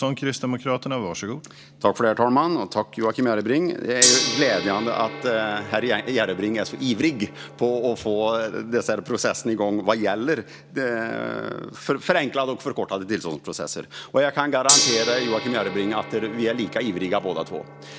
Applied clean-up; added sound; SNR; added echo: none; Gong; 6 dB; none.